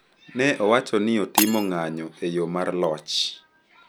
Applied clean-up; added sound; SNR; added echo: none; Shatter; 8 dB; none.